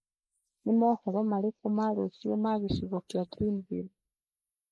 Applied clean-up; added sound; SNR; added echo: neural mask model Resemble Enhance denoiser.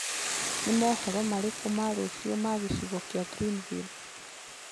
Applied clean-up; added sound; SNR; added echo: none; Boiling / Hiss; 5 dB; none.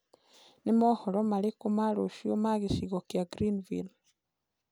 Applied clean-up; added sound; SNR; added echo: none; none; none; none.